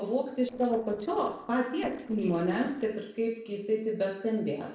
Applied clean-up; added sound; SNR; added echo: neural separator model SepFormer DNS4.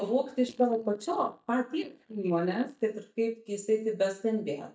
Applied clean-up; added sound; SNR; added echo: neural mask model DeepFilterNet 3.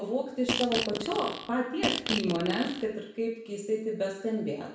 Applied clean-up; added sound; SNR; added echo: none; Fart; 3 dB; reverberation time 0.6 s.